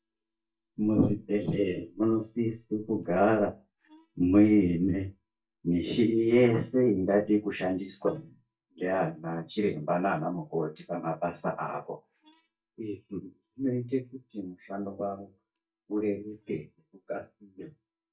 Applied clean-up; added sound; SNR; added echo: neural mask model DeepFilterNet 3.